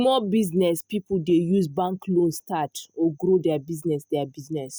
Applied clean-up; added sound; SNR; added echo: none; none; none; none.